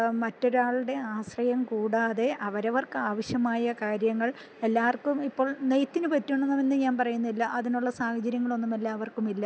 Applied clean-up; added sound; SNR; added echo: none; none; none; none.